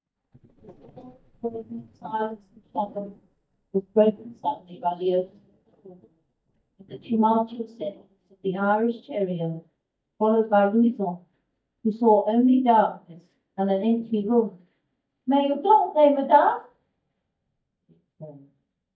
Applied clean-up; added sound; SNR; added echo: neural mask model DeepFilterNet 3.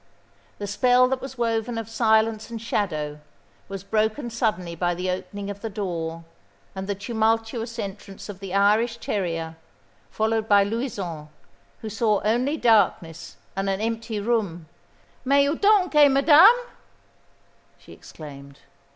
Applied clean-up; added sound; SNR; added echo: none; none; none; none.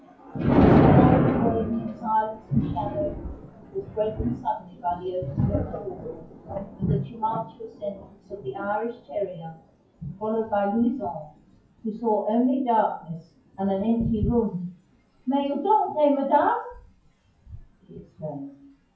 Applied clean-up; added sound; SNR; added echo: classical method WPE with log-MMSE.